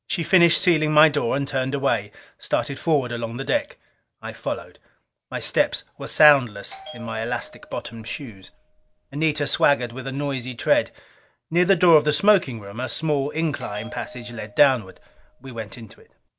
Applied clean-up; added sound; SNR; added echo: none; Bell; 20 dB; none.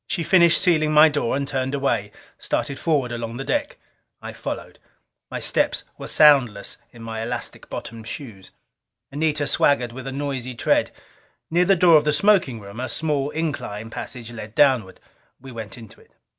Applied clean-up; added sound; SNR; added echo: none; none; none; none.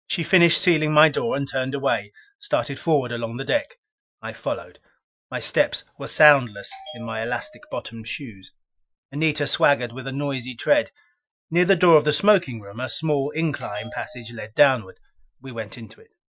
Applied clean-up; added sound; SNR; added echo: classical method Wiener filter.